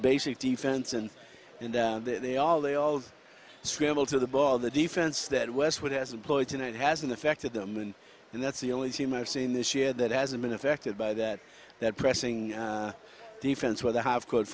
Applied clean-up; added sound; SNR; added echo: none; none; none; none.